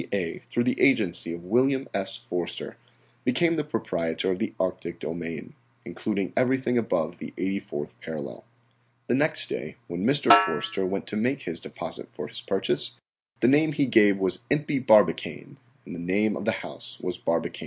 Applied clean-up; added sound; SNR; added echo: none; Snare drum; 1 dB; none.